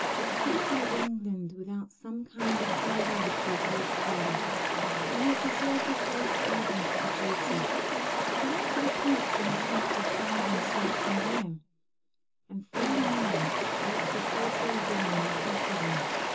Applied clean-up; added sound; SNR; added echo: none; Stream; -5 dB; reverberation time 0.2 s.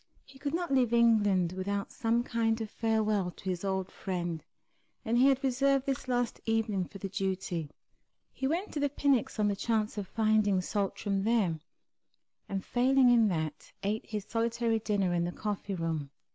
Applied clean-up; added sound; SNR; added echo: none; none; none; none.